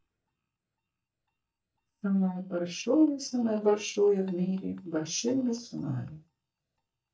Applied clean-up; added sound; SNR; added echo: neural mask model DeepFilterNet 3.